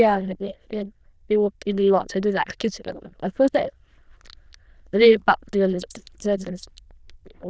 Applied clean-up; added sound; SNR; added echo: neural diffusion model UNIVERSE++.